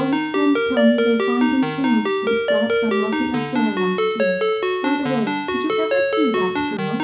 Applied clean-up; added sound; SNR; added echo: none; Ringtone; -2 dB; reverberation time 0.4 s.